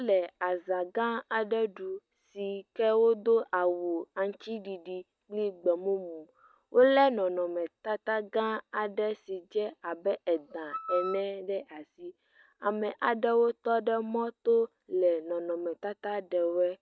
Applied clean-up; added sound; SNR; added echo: neural mask model RNNoise.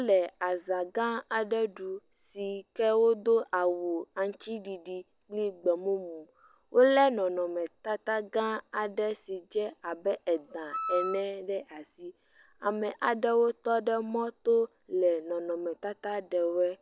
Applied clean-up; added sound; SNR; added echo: none; Wind instrument, woodwind instrument; 8 dB; none.